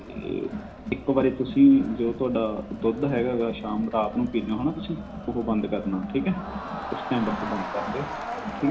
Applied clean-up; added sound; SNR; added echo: none; Crowd; 9 dB; reverberation time 0.4 s.